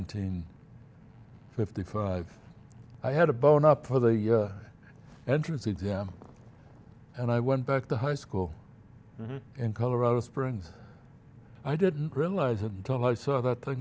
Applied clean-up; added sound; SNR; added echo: none; none; none; none.